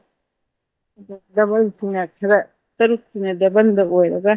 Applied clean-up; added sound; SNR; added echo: neural mask model DeepFilterNet 3.